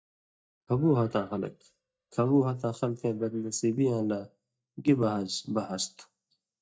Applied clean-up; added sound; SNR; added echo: neural mask model DeepFilterNet 3.